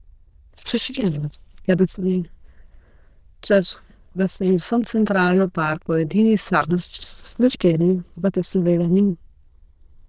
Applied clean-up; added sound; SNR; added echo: neural diffusion model UNIVERSE++.